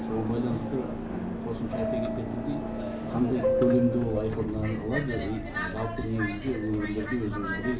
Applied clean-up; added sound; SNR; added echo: none; Subway, metro, underground; 2 dB; reverberation time 0.5 s.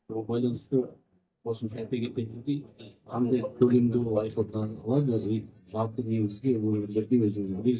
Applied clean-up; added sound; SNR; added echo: neural mask model DeepFilterNet 3.